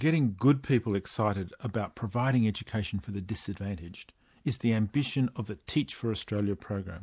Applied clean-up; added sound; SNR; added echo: none; none; none; none.